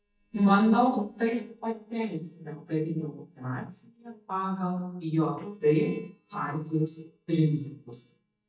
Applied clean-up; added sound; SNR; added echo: neural mask model DeepFilterNet 3.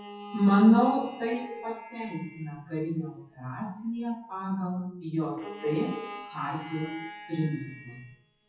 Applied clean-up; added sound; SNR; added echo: classical method WPE with log-MMSE.